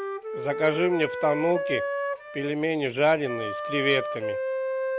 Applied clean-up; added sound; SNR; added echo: none; Wind instrument, woodwind instrument; 4 dB; none.